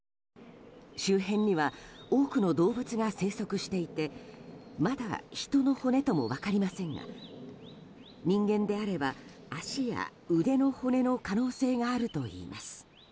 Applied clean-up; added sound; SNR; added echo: none; none; none; none.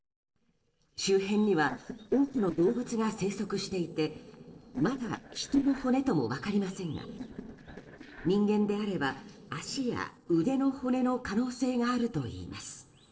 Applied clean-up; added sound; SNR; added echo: neural separator model SepFormer DNS4.